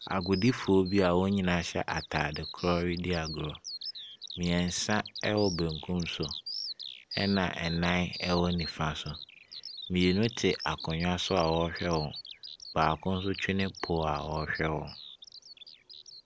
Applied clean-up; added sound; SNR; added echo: none; Bird vocalization, bird call, bird song; 13 dB; none.